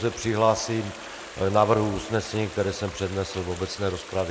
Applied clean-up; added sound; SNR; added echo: none; Stream; 15 dB; none.